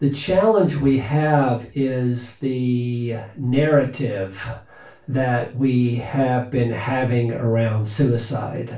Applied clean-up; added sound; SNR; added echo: none; none; none; reverberation time 0.3 s.